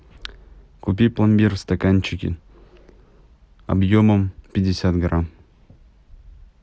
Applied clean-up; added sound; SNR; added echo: none; none; none; none.